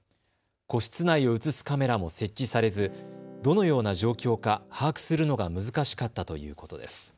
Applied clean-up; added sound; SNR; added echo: none; Electric guitar / Strum; 18 dB; none.